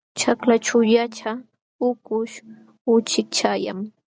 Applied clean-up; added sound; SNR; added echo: none; none; none; none.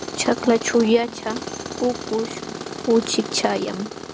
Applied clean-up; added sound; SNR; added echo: none; Tools; 9 dB; none.